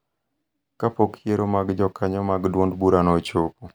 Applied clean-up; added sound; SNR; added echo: none; none; none; none.